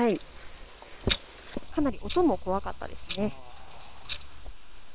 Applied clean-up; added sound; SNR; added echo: neural separator model SepFormer WHAM!.